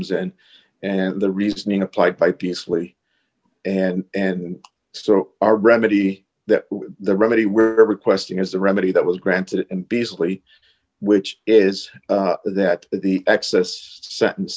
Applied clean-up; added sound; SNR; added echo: none; none; none; none.